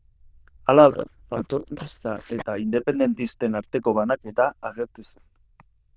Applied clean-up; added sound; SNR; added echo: neural diffusion model UNIVERSE++.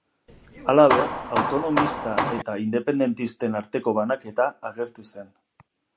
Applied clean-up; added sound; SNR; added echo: none; Hammer; 1 dB; none.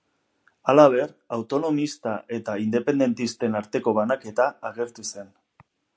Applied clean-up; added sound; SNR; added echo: none; none; none; none.